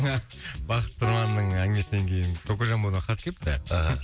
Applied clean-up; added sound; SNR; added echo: none; Piano; 16 dB; none.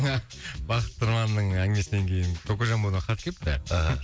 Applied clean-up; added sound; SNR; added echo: none; none; none; none.